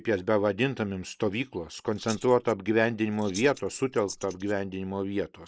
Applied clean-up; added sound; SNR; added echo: neural mask model Resemble Enhance denoiser.